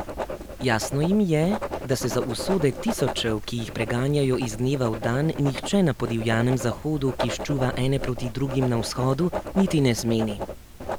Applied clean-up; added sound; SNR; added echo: none; Writing; 8 dB; none.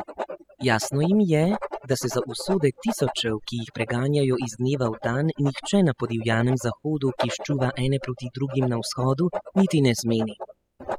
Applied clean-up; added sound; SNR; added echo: classical method spectral subtraction.